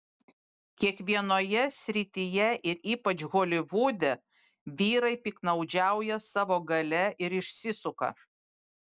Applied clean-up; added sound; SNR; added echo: none; none; none; none.